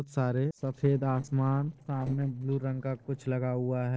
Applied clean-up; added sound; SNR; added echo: neural separator model SepFormer DNS4.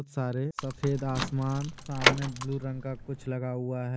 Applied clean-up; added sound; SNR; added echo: none; Door / Car; 0 dB; none.